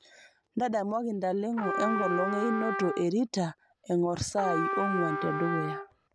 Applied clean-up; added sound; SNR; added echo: none; Trumpet; 4 dB; none.